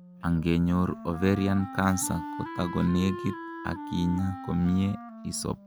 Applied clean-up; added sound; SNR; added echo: none; Wind instrument, woodwind instrument; 12 dB; none.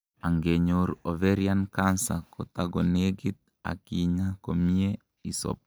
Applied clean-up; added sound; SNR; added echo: none; none; none; none.